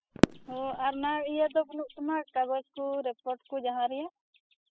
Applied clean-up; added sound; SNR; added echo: classical method spectral subtraction.